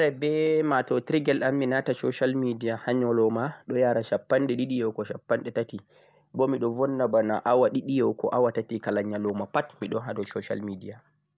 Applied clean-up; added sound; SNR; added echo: none; none; none; none.